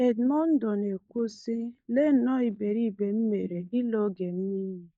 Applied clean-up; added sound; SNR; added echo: neural mask model DeepFilterNet 3.